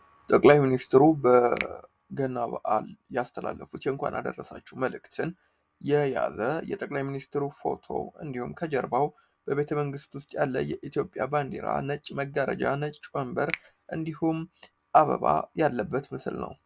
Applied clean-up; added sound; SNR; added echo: none; Finger snapping; 16 dB; none.